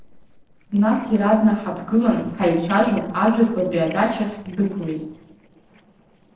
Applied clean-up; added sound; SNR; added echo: neural separator model SepFormer DNS4.